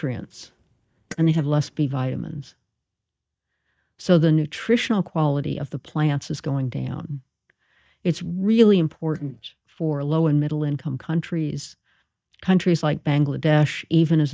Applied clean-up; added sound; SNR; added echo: neural mask model DeepFilterNet 3.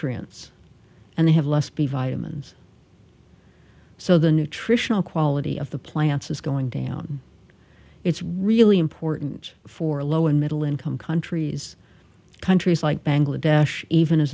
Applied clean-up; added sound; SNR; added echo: none; none; none; none.